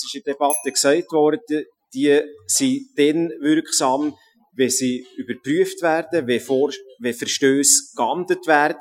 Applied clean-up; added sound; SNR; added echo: classical method Wiener filter.